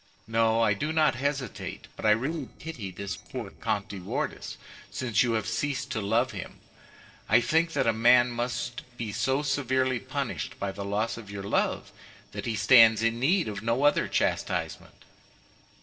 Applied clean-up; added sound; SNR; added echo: neural separator model SepFormer DNS4.